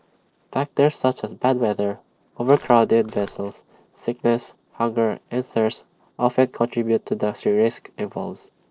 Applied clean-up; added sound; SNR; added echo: neural separator model SepFormer DNS4.